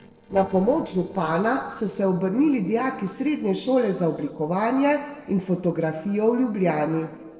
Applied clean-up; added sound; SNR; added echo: neural separator model SepFormer DNS4.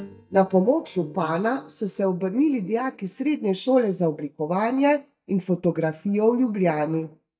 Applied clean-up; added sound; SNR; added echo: neural mask model DeepFilterNet 3.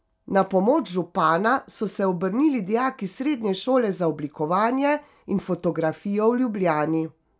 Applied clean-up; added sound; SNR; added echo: none; none; none; none.